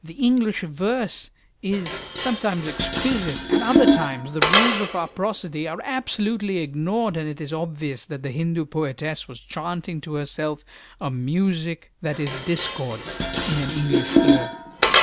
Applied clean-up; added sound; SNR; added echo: none; Dishes, pots, and pans; 0 dB; none.